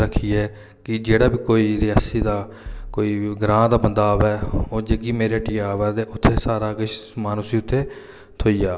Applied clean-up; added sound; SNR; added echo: none; Bass drum; 12 dB; none.